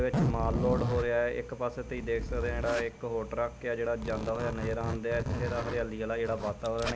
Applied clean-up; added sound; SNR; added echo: none; Zipper (clothing); 3 dB; none.